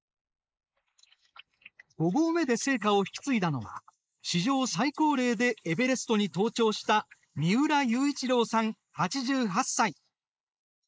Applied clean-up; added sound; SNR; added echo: neural mask model Resemble Enhance denoiser.